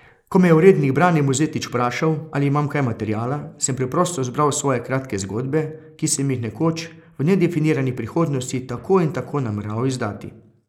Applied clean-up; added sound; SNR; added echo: neural mask model Resemble Enhance denoiser.